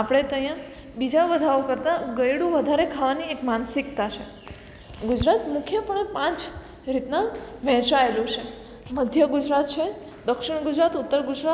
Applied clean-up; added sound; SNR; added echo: none; none; none; none.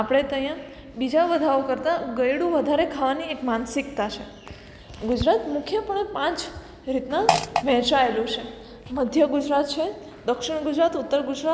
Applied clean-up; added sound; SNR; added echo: none; Fart; 1 dB; none.